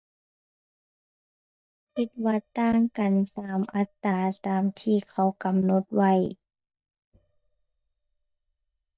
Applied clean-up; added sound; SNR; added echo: neural mask model DeepFilterNet 3.